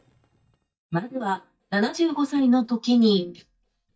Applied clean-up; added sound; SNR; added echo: neural mask model DeepFilterNet 3.